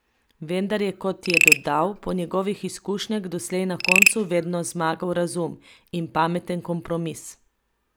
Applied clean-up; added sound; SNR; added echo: none; Frog; -2 dB; none.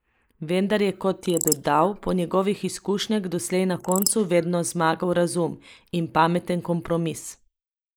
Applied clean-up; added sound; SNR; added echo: neural mask model Resemble Enhance denoiser.